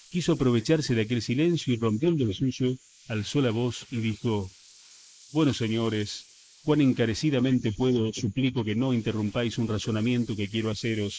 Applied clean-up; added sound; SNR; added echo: neural mask model Resemble Enhance denoiser.